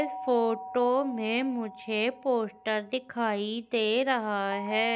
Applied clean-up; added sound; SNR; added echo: none; Doorbell; 14 dB; none.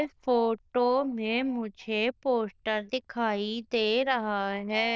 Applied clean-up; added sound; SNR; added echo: neural diffusion model UNIVERSE++.